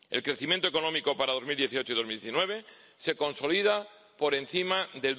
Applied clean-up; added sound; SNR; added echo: none; none; none; none.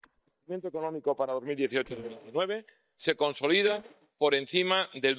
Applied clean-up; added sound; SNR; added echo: neural mask model DeepFilterNet 3.